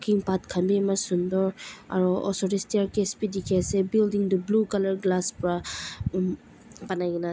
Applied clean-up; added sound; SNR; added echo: none; none; none; none.